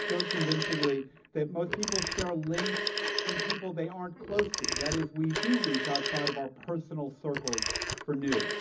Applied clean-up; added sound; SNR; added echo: none; Telephone; 1 dB; reverberation time 0.4 s.